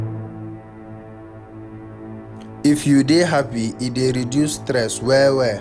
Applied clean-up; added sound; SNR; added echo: none; Musical instrument; 13 dB; none.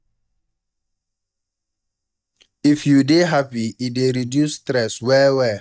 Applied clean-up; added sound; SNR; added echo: neural mask model DeepFilterNet 3.